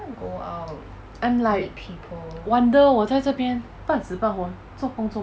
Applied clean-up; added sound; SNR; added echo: none; none; none; none.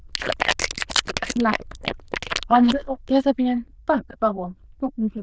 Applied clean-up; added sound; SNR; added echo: neural diffusion model UNIVERSE++.